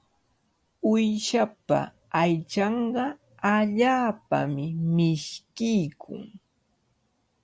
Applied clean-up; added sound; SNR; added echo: none; none; none; none.